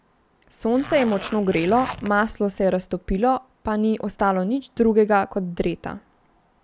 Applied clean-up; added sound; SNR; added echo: none; Zipper (clothing); 13 dB; none.